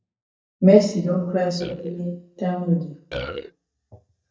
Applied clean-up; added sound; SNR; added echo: neural mask model DeepFilterNet 3.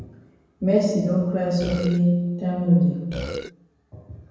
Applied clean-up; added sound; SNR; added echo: none; Burping, eructation; 7 dB; reverberation time 1.2 s.